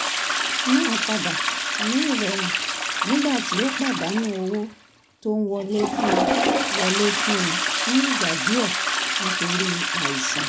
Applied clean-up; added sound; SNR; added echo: none; Toilet flush; -2 dB; none.